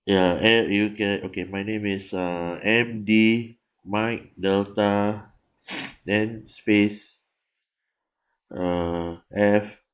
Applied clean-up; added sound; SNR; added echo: neural mask model Resemble Enhance denoiser.